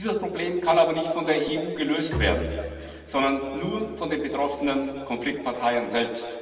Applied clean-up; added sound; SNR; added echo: none; Bowed string instrument; 13 dB; reverberation time 2.3 s.